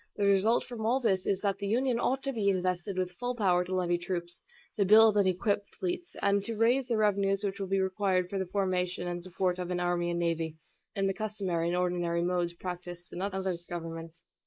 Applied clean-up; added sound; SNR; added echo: neural mask model Resemble Enhance denoiser.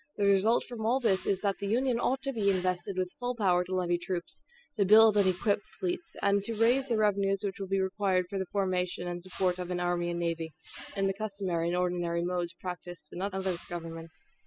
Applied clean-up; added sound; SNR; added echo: classical method spectral subtraction.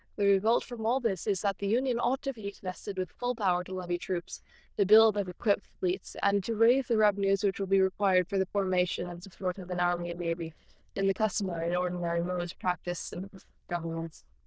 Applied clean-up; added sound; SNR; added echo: neural diffusion model UNIVERSE++.